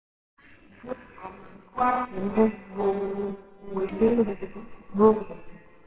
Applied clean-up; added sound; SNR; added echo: neural separator model SepFormer WHAMR!.